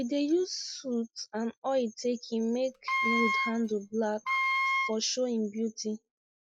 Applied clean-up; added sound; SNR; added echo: classical method log-MMSE.